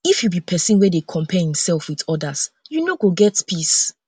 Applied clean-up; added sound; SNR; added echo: none; none; none; none.